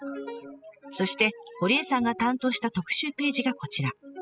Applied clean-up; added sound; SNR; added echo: classical method spectral subtraction.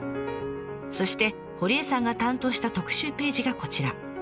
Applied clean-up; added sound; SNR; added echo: none; none; none; none.